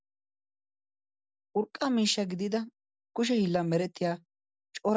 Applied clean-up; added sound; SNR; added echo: none; none; none; none.